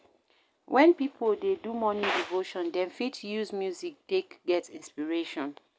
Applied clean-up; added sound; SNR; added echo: none; none; none; none.